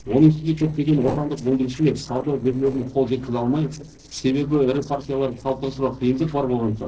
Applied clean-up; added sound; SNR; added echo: neural separator model SepFormer DNS4.